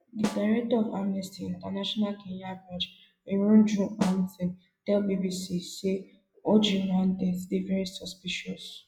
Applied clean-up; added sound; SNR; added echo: classical method log-MMSE.